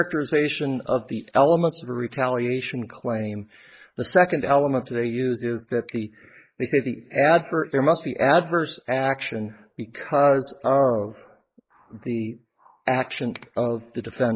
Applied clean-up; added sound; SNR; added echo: neural mask model Resemble Enhance denoiser.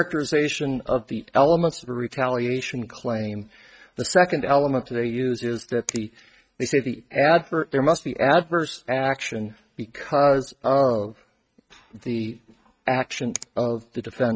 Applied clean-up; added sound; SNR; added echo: neural mask model RNNoise.